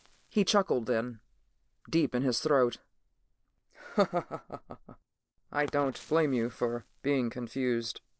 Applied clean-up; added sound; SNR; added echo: neural separator model SepFormer DNS4.